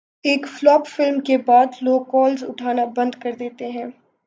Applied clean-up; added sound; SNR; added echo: none; none; none; none.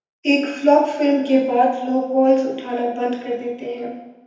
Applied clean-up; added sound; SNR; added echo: none; none; none; reverberation time 0.9 s.